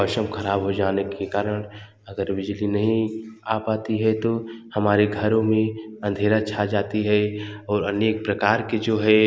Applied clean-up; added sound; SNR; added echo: none; none; none; none.